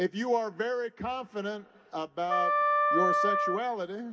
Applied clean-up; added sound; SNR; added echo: none; Wind instrument, woodwind instrument; -4 dB; reverberation time 0.3 s.